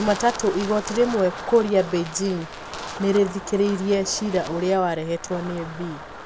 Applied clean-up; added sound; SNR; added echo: none; Wind; 12 dB; none.